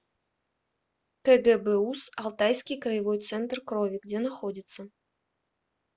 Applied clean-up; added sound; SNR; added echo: none; none; none; none.